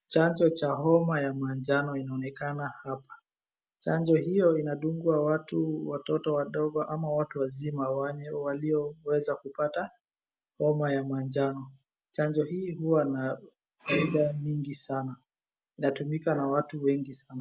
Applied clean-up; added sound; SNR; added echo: none; none; none; none.